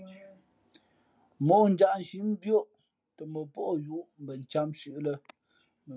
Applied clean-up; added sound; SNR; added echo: none; none; none; none.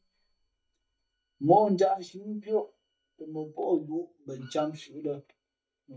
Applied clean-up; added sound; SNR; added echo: neural mask model DeepFilterNet 3.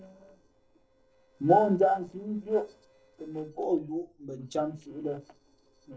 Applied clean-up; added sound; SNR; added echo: neural separator model SepFormer DNS4.